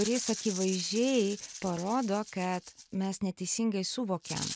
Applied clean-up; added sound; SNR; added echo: none; Rattle (instrument); 11 dB; none.